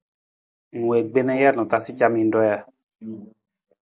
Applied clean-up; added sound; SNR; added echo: none; none; none; none.